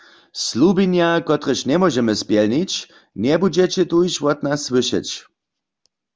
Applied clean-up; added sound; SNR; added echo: none; none; none; none.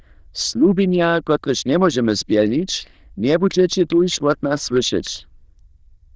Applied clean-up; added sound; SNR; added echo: neural diffusion model UNIVERSE++.